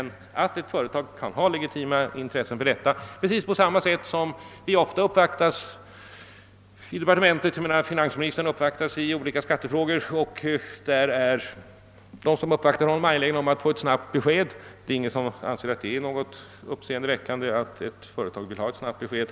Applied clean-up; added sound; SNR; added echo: none; none; none; none.